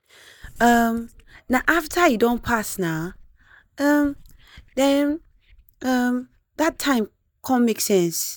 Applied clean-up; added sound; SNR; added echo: neural mask model DeepFilterNet 3.